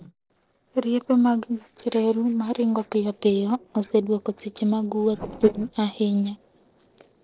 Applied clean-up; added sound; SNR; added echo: neural separator model SepFormer DNS4.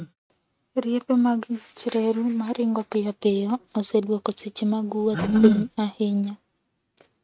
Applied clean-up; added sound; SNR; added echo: neural mask model RNNoise.